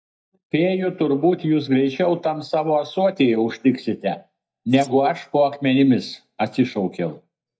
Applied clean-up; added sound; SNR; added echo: neural mask model DeepFilterNet 3.